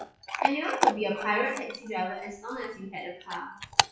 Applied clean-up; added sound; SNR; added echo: classical method WPE with log-MMSE.